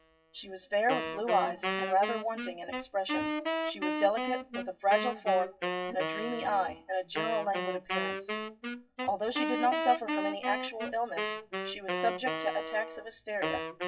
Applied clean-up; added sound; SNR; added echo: classical method WPE with log-MMSE.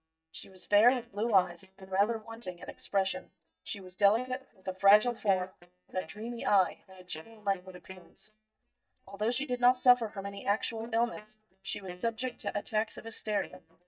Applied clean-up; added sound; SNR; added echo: neural mask model DeepFilterNet 3.